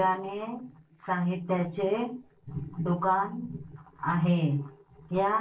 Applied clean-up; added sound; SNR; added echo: neural separator model SepFormer DNS4.